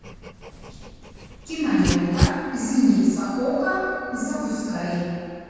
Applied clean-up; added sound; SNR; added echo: none; Dog; 8 dB; reverberation time 2.1 s.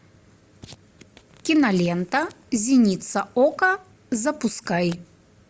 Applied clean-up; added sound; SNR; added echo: none; none; none; none.